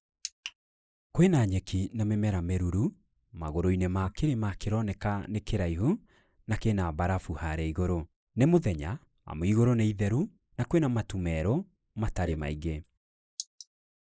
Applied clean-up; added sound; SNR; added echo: neural mask model Resemble Enhance denoiser.